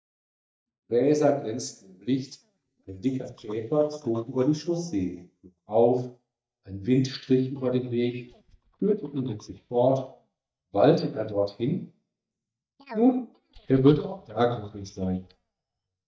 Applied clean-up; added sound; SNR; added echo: neural mask model DeepFilterNet 3.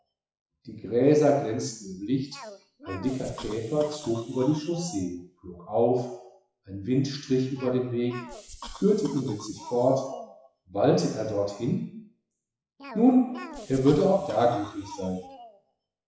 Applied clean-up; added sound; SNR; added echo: classical method WPE with log-MMSE.